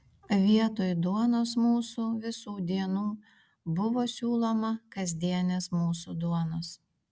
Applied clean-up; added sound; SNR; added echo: none; none; none; none.